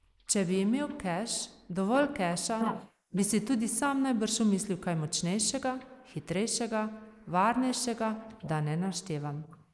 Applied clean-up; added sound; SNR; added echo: neural mask model Resemble Enhance denoiser.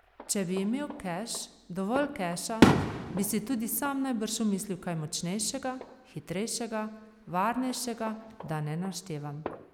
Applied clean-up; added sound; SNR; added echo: none; Fireworks; 2 dB; none.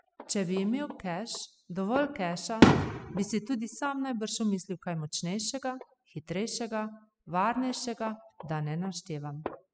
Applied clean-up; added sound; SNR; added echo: classical method spectral subtraction.